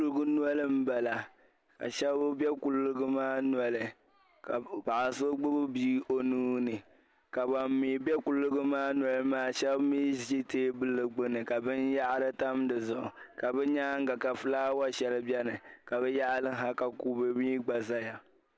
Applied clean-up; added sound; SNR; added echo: none; none; none; none.